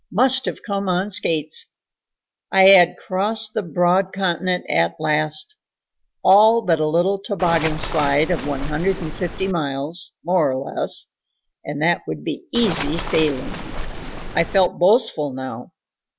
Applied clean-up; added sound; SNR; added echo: none; Waves, surf; 7 dB; none.